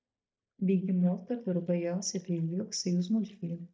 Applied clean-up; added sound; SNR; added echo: neural mask model DeepFilterNet 3.